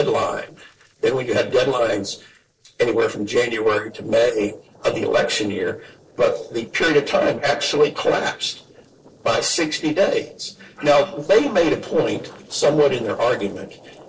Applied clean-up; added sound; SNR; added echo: neural separator model SepFormer DNS4.